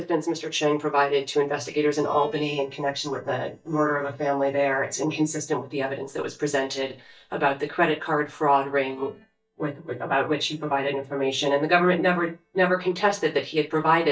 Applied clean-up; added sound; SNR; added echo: neural mask model DeepFilterNet 3.